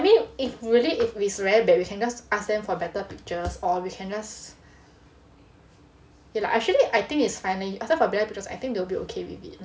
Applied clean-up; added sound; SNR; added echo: none; none; none; none.